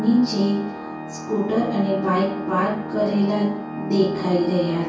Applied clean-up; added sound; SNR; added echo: none; Organ; 9 dB; reverberation time 0.6 s.